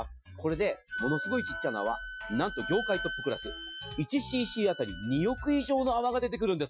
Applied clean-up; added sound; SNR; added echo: classical method Wiener filter.